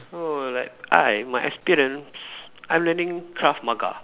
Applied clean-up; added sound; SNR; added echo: none; none; none; none.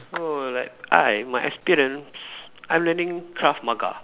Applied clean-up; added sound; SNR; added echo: none; Clapping; 18 dB; none.